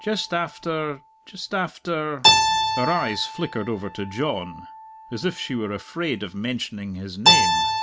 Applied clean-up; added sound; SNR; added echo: none; Keyboard (musical); -3 dB; none.